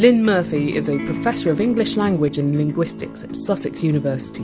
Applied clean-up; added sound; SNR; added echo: none; none; none; none.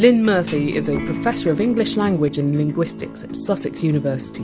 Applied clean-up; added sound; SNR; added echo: none; Thump, thud; 16 dB; none.